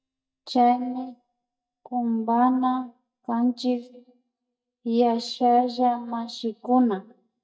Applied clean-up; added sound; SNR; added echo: neural mask model DeepFilterNet 3.